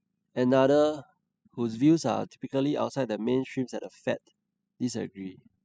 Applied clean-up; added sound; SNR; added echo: classical method spectral subtraction.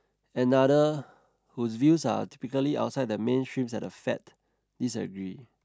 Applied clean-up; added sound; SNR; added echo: none; none; none; none.